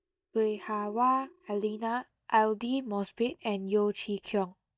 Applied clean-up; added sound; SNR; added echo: neural mask model DeepFilterNet 3.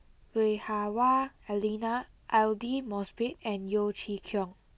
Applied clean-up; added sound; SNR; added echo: none; none; none; none.